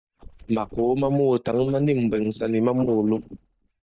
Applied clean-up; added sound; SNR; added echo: neural mask model DeepFilterNet 3.